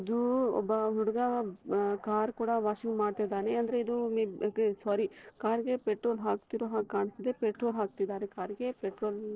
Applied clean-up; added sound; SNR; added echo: neural separator model SepFormer DNS4.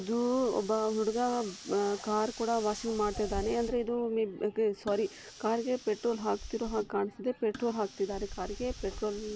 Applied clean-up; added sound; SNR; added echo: none; Hiss; 14 dB; none.